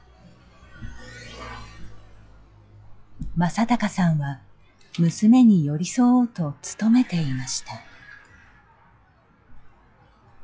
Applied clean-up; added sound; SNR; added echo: classical method log-MMSE.